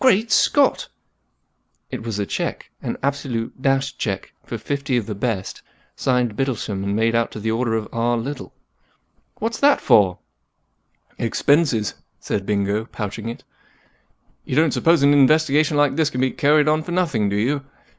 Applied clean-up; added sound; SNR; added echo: none; none; none; none.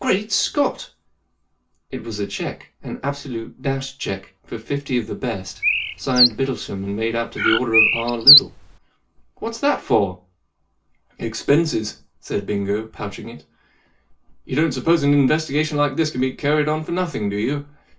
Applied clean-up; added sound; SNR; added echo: none; Bird; -3 dB; reverberation time 0.2 s.